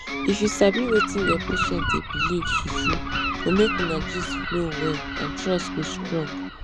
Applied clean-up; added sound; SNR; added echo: none; Gull, seagull + Electric guitar; 1 dB; none.